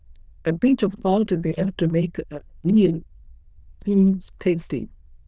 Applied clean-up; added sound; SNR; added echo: neural diffusion model UNIVERSE++.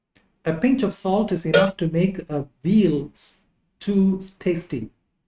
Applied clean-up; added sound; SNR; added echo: neural mask model RNNoise.